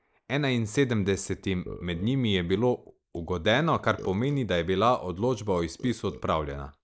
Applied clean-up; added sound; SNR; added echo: neural mask model Resemble Enhance denoiser.